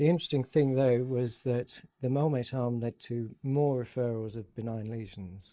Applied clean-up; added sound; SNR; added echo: neural mask model Resemble Enhance denoiser.